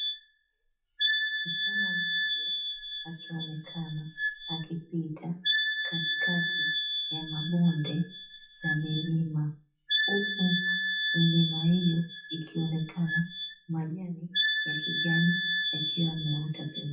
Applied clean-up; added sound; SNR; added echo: classical method WPE with log-MMSE.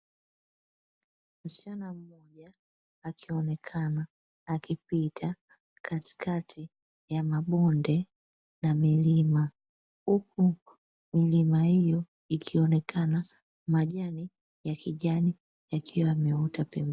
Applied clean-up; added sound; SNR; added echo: none; none; none; none.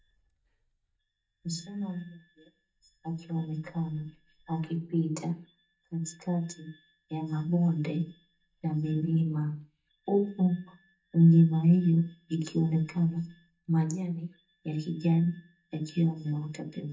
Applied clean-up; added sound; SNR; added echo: neural mask model DeepFilterNet 3.